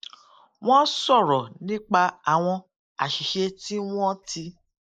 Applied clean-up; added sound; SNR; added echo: neural mask model Resemble Enhance denoiser.